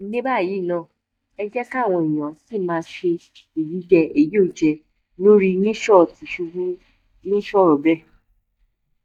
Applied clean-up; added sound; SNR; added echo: neural mask model DeepFilterNet 3.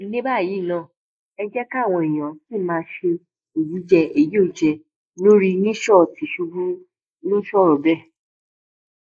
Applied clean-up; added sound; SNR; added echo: neural mask model Resemble Enhance denoiser.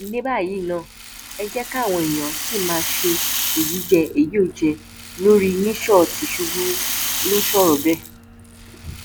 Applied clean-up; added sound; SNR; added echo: none; Rattle (instrument); 6 dB; none.